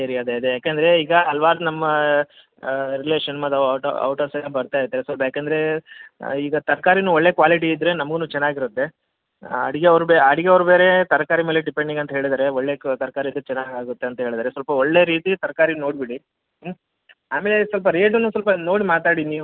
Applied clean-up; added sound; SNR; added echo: none; none; none; none.